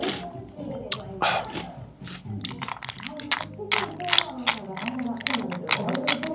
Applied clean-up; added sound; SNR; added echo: none; Chewing, mastication; -3 dB; reverberation time 0.9 s.